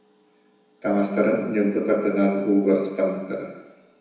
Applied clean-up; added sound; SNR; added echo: none; none; none; reverberation time 1.0 s.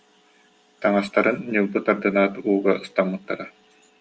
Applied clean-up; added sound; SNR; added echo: none; none; none; none.